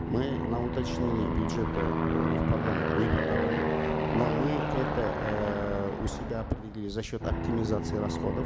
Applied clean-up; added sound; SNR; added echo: none; Aircraft; -2 dB; none.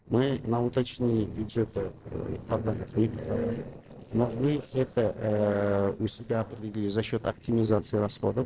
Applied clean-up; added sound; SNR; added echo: neural separator model SepFormer DNS4.